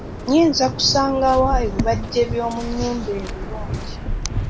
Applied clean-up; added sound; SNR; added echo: none; Waves, surf; 5 dB; none.